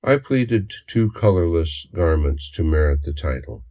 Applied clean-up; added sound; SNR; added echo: none; none; none; reverberation time 0.2 s.